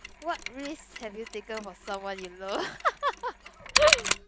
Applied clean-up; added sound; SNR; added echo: none; Mechanisms; 1 dB; none.